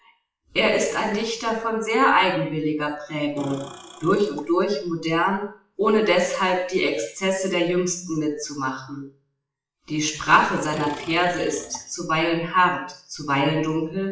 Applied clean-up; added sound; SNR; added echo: classical method WPE with log-MMSE.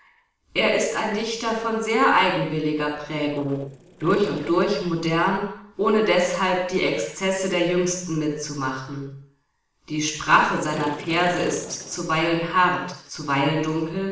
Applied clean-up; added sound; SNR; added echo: neural separator model SepFormer DNS4.